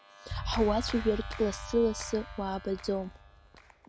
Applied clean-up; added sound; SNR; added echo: none; Clapping; 9 dB; none.